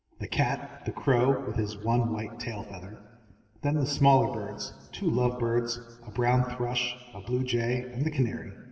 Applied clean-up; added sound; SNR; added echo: none; none; none; reverberation time 1.9 s.